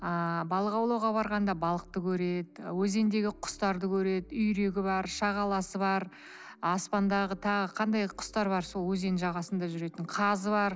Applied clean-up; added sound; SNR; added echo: none; none; none; none.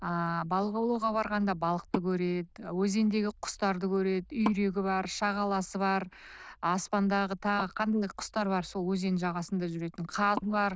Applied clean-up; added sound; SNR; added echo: neural diffusion model UNIVERSE++.